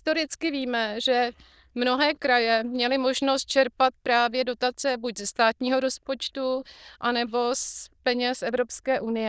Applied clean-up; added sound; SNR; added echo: neural diffusion model UNIVERSE++.